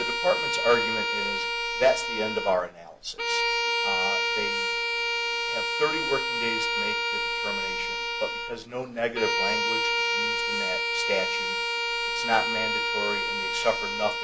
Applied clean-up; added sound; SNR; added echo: none; Bowed string instrument; -3 dB; none.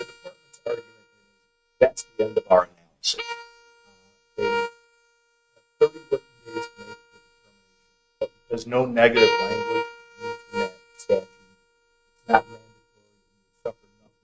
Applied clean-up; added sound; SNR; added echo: neural mask model RNNoise.